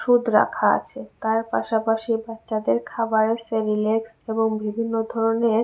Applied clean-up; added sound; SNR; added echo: none; none; none; none.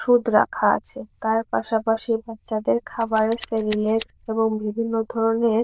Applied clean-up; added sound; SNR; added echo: neural diffusion model UNIVERSE++.